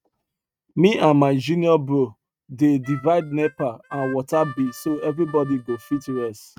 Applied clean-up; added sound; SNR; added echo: neural mask model RNNoise.